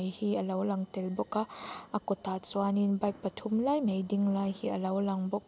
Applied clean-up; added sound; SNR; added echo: none; none; none; none.